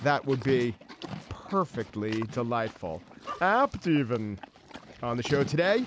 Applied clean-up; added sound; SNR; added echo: none; Livestock, farm animals, working animals; 13 dB; none.